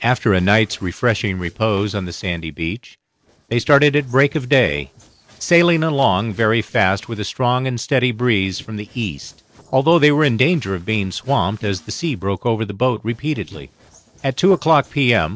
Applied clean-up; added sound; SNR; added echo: neural separator model SepFormer DNS4.